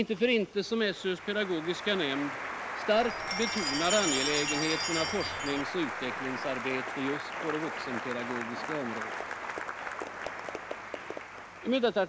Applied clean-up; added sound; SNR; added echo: none; Chime + Applause; 4 dB; none.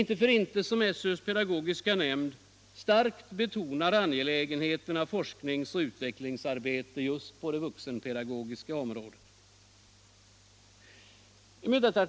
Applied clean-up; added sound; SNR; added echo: none; none; none; none.